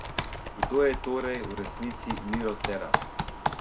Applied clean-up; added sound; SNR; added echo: none; Computer keyboard; 0 dB; none.